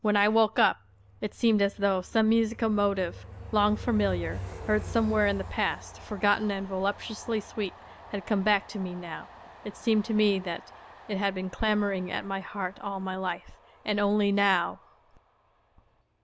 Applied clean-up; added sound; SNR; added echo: none; Train; 15 dB; none.